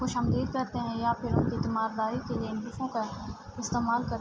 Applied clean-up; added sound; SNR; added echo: none; none; none; none.